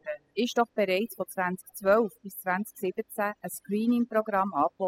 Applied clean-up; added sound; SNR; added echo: classical method spectral subtraction.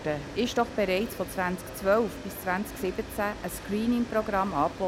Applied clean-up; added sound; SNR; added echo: none; Train; 12 dB; none.